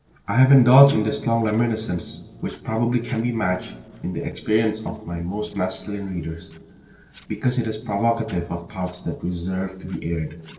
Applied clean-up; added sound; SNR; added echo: neural separator model SepFormer DNS4.